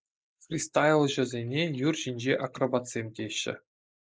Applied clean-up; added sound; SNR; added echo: neural mask model Resemble Enhance denoiser.